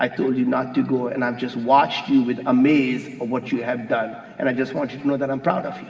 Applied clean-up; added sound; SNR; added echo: none; none; none; reverberation time 2.8 s.